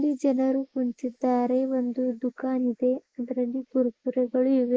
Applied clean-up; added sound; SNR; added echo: neural mask model Resemble Enhance denoiser.